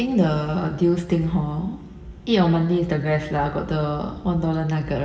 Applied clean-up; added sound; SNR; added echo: none; none; none; reverberation time 1.1 s.